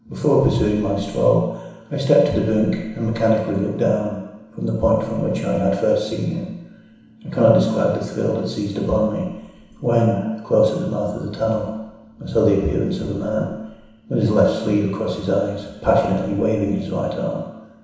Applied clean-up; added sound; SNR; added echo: none; none; none; reverberation time 1.0 s.